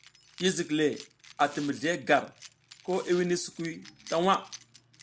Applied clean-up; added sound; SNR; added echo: none; Keys jangling + Domestic sounds, home sounds; 20 dB; none.